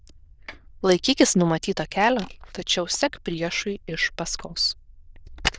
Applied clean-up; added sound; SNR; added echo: neural diffusion model UNIVERSE++.